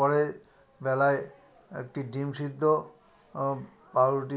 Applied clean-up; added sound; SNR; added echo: none; none; none; none.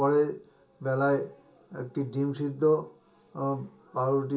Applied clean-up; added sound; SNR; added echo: none; none; none; reverberation time 0.2 s.